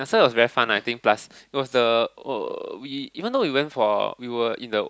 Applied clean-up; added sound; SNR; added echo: none; none; none; none.